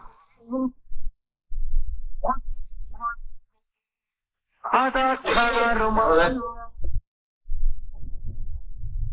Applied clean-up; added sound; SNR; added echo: neural mask model Resemble Enhance denoiser.